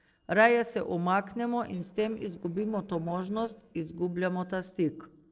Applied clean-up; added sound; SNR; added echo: neural separator model SepFormer DNS4.